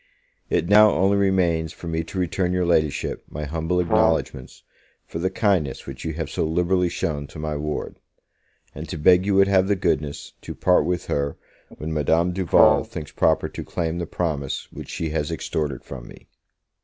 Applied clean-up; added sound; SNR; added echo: none; Brass instrument; 1 dB; none.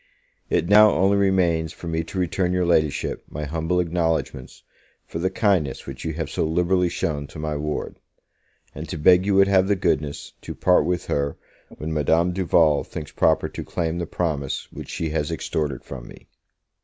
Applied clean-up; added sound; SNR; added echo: none; none; none; none.